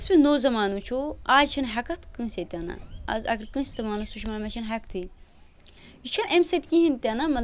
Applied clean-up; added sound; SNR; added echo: none; Bird; 16 dB; none.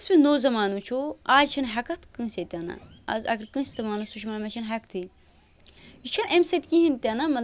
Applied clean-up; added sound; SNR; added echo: none; none; none; none.